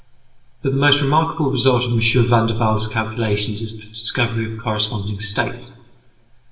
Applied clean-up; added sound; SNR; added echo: none; none; none; reverberation time 0.8 s.